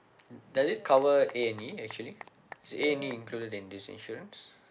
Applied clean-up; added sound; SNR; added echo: none; Applause / Cheering / Clapping; 16 dB; none.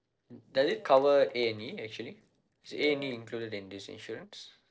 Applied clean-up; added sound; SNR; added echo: neural separator model SepFormer DNS4.